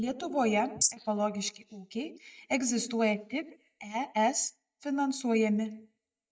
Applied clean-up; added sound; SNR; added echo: neural mask model DeepFilterNet 3.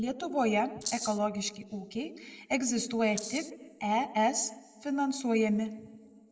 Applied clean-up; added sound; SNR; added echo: neural separator model SepFormer DNS4.